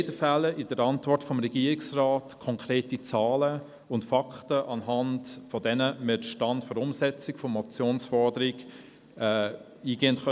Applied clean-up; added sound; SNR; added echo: none; none; none; none.